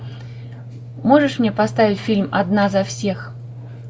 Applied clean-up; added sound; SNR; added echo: none; none; none; none.